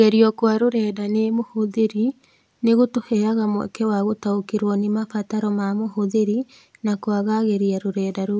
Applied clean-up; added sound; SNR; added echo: none; none; none; none.